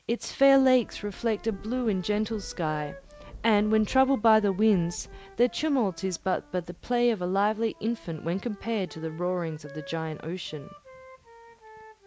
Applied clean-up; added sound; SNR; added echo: none; Wind instrument, woodwind instrument + Thunder / Rain; 20 dB; none.